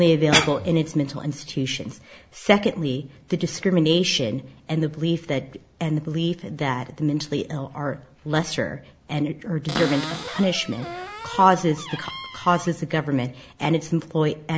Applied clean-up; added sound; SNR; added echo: none; Cupboard open or close; 10 dB; none.